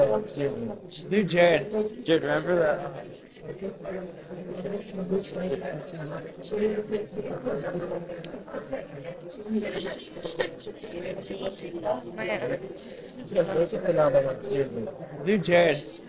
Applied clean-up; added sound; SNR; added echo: neural separator model SepFormer DNS4.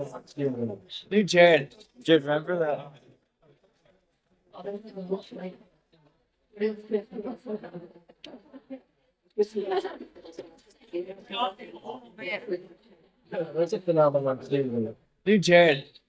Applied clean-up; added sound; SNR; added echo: neural mask model DeepFilterNet 3.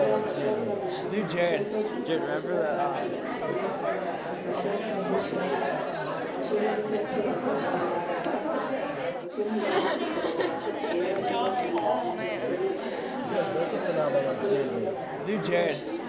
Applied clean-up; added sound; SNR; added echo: none; Chatter; -4 dB; reverberation time 0.5 s.